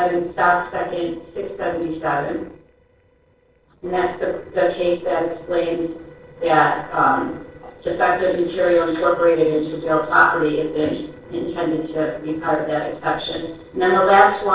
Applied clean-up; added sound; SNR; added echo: neural separator model SepFormer DNS4.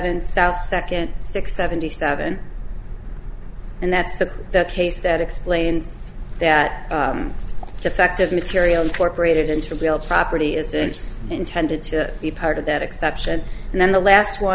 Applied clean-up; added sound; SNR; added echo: none; none; none; none.